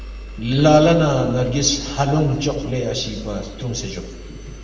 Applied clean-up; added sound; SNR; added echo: none; Engine; 14 dB; reverberation time 1.2 s.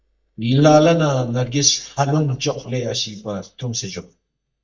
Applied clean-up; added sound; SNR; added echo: neural mask model DeepFilterNet 3.